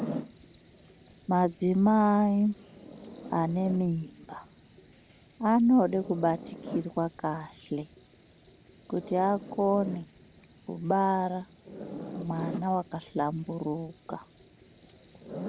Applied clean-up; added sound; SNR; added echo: none; Zipper (clothing) + Cricket; 14 dB; none.